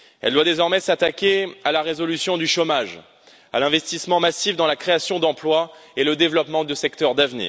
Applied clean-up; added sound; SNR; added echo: none; none; none; none.